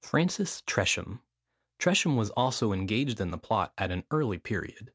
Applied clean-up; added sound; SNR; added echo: none; none; none; none.